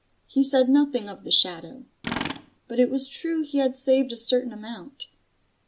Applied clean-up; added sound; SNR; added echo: none; Tools; 13 dB; none.